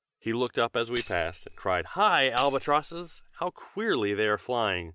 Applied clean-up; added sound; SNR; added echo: none; Tambourine; 17 dB; none.